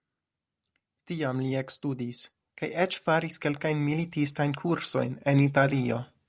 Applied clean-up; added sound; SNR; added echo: none; none; none; none.